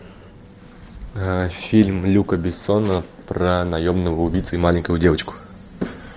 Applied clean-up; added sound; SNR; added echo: none; none; none; none.